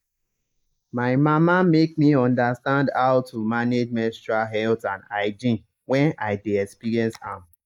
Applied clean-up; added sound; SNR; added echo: neural mask model Resemble Enhance denoiser.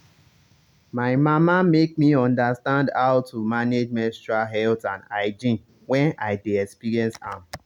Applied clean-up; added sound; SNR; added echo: none; none; none; none.